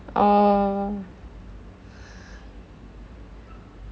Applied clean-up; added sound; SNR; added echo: none; none; none; none.